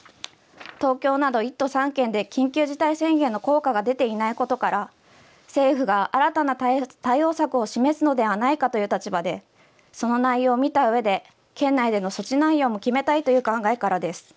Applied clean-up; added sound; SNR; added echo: none; none; none; none.